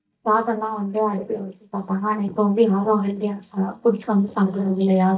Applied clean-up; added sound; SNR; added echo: neural mask model DeepFilterNet 3.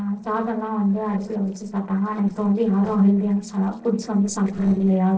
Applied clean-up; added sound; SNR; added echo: neural separator model SepFormer DNS4.